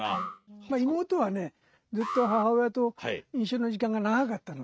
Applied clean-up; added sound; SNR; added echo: neural mask model RNNoise.